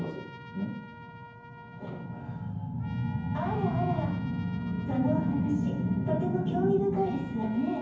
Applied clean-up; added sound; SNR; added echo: none; Trumpet; 20 dB; reverberation time 0.9 s.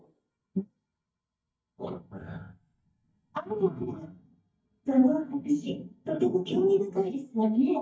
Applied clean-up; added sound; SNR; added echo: neural mask model DeepFilterNet 3.